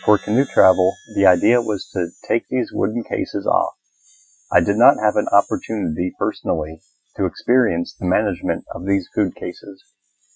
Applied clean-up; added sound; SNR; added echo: classical method Wiener filter.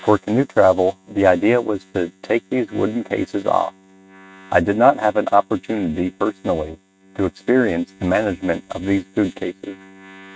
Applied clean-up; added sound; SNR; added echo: neural mask model RNNoise.